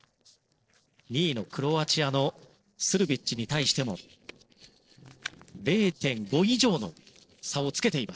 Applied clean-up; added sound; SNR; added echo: neural separator model SepFormer DNS4.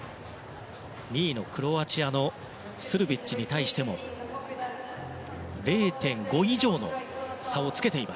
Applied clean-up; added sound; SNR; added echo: none; none; none; none.